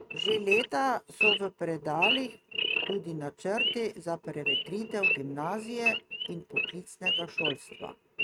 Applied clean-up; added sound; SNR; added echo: neural mask model RNNoise.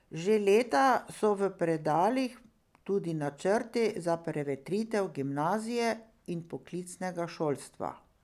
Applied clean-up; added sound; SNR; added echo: none; none; none; none.